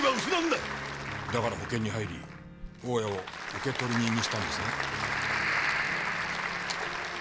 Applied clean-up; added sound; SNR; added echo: none; Applause / Crowd; 3 dB; none.